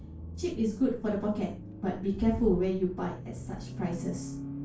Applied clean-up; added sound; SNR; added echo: none; Accelerating, revving, vroom; 9 dB; reverberation time 0.3 s.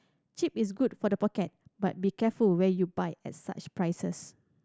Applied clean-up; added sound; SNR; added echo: none; none; none; none.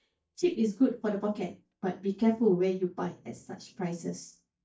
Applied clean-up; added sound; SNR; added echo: neural mask model DeepFilterNet 3.